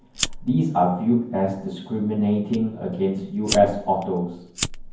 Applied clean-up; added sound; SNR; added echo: none; Fire; 11 dB; reverberation time 0.9 s.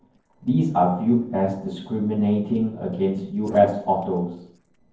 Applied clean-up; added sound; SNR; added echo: neural separator model SepFormer DNS4.